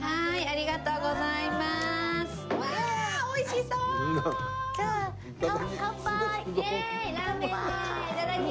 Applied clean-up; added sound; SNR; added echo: none; none; none; none.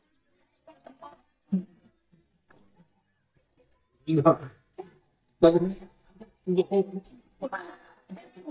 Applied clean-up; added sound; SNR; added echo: neural mask model DeepFilterNet 3.